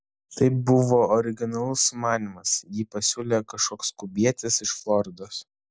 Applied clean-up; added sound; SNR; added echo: none; none; none; none.